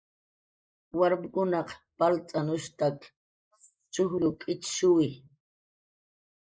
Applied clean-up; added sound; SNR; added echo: neural mask model Resemble Enhance denoiser.